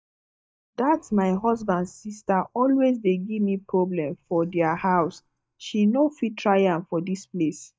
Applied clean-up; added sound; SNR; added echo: neural mask model DeepFilterNet 3.